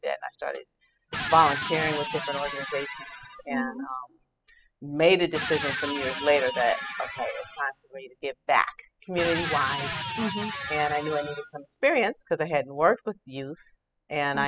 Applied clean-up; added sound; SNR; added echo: classical method spectral subtraction.